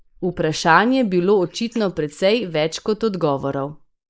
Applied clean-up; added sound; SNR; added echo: neural mask model Resemble Enhance denoiser.